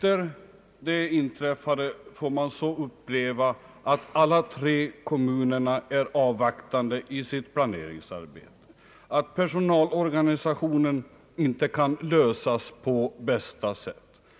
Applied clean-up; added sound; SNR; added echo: none; none; none; none.